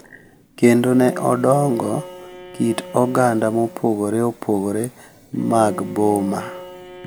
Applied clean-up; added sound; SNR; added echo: none; Bowed string instrument; 16 dB; none.